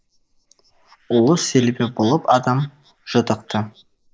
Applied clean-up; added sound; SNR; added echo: neural mask model Resemble Enhance denoiser.